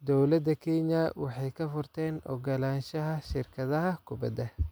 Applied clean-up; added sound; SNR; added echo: none; none; none; none.